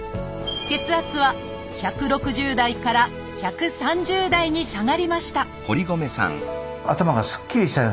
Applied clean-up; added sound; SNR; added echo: none; Explosion; 19 dB; none.